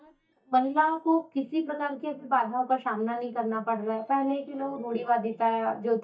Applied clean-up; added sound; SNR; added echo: neural mask model DeepFilterNet 3.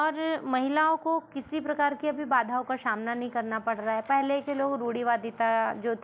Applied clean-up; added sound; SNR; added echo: none; none; none; none.